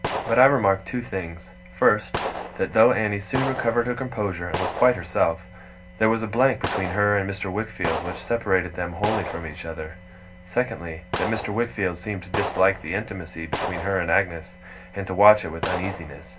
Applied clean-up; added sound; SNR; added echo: none; Gunshot, gunfire; 10 dB; reverberation time 0.2 s.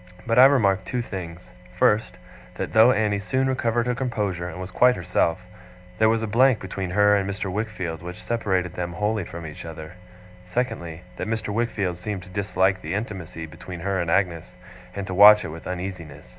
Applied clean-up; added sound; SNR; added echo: none; none; none; none.